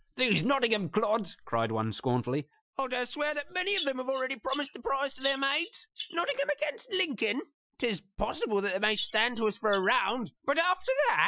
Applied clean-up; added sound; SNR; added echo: classical method Wiener filter.